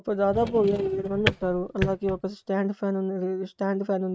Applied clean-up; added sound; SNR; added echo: neural mask model RNNoise.